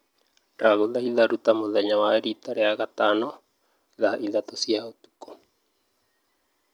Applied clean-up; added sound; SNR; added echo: none; none; none; none.